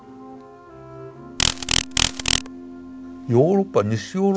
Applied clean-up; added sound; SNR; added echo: none; Insect; 0 dB; none.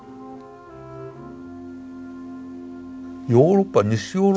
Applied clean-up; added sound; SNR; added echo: none; none; none; none.